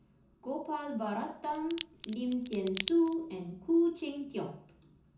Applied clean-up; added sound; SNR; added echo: none; Crack; 3 dB; reverberation time 0.6 s.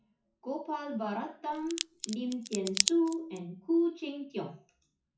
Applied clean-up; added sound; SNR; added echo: classical method WPE with log-MMSE.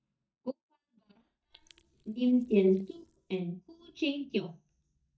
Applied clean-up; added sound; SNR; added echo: neural mask model DeepFilterNet 3.